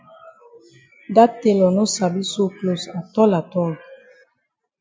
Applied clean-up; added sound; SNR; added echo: none; none; none; none.